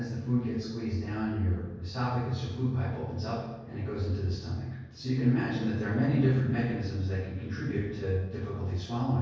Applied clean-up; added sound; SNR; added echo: none; none; none; reverberation time 1.3 s.